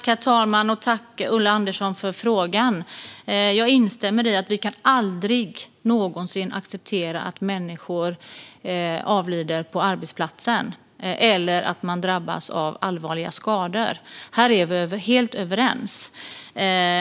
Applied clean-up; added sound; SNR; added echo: none; none; none; none.